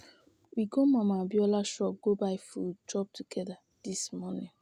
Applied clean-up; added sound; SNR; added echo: none; none; none; none.